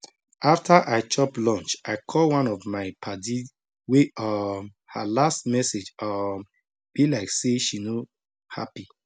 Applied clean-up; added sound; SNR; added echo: none; none; none; none.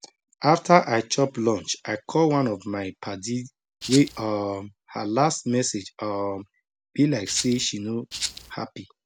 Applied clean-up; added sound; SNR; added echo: none; Rattle (instrument); 8 dB; none.